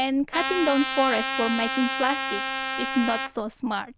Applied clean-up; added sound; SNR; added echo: neural diffusion model UNIVERSE++.